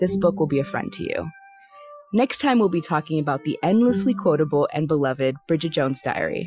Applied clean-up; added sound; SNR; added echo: classical method Wiener filter.